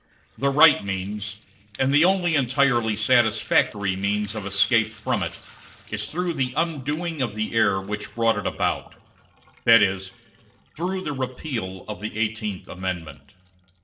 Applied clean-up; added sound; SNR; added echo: neural separator model SepFormer DNS4.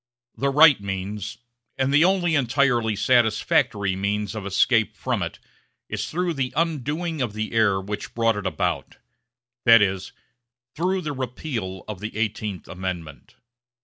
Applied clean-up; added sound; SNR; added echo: none; none; none; none.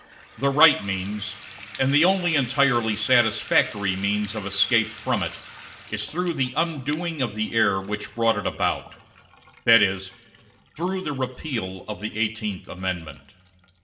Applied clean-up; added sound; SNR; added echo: none; Bathtub (filling or washing) / Water tap, faucet; 18 dB; reverberation time 0.7 s.